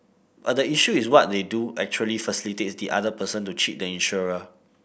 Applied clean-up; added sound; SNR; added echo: none; none; none; none.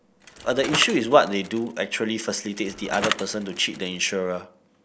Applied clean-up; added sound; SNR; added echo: none; Bicycle; 10 dB; none.